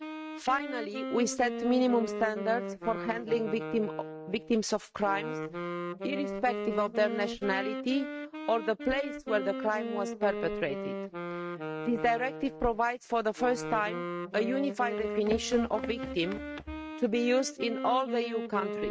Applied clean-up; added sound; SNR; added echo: neural mask model RNNoise.